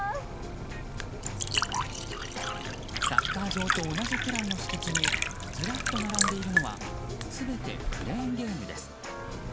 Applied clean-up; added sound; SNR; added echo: none; Liquid; -2 dB; none.